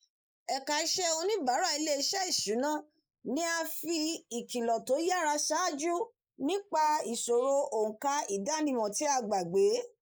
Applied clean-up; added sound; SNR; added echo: neural mask model Resemble Enhance denoiser.